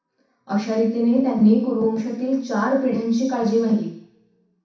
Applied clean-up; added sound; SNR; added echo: none; none; none; reverberation time 0.6 s.